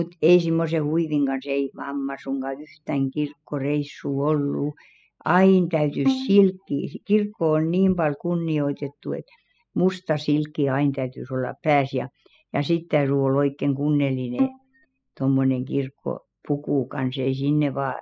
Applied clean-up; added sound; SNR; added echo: classical method spectral subtraction.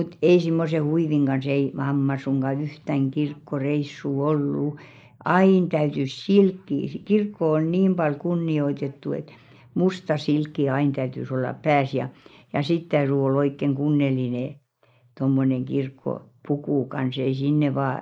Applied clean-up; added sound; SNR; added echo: neural mask model Resemble Enhance denoiser.